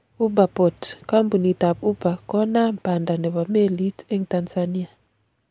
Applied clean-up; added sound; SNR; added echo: none; none; none; none.